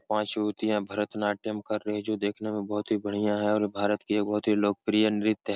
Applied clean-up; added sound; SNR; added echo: none; none; none; none.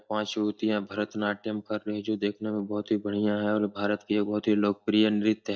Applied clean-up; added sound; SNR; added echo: neural mask model DeepFilterNet 3.